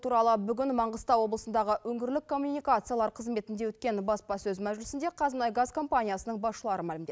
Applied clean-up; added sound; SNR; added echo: none; none; none; none.